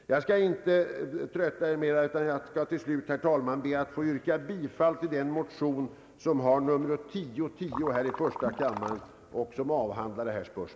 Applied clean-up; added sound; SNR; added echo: none; Liquid; 9 dB; none.